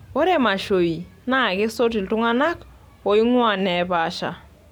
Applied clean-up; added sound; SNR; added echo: none; none; none; none.